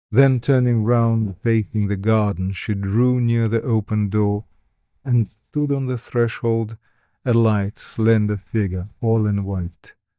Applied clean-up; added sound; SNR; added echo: neural mask model DeepFilterNet 3.